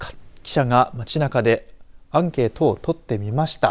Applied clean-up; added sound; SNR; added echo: none; none; none; none.